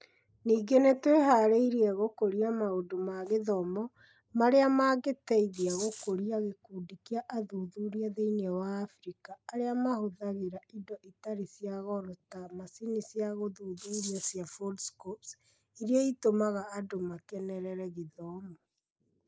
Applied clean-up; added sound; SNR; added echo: neural mask model Resemble Enhance denoiser.